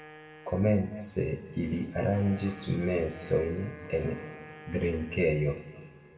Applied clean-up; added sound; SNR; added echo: none; Wind instrument, woodwind instrument; 19 dB; reverberation time 2.0 s.